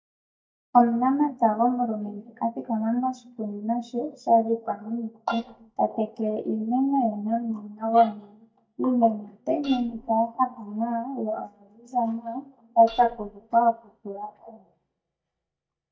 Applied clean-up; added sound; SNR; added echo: neural mask model DeepFilterNet 3.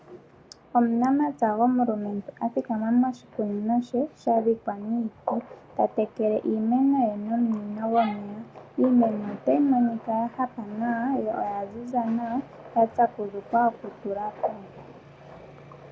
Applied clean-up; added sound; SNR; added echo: none; none; none; none.